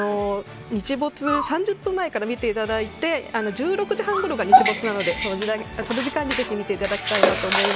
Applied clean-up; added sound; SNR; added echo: none; Dog; 1 dB; none.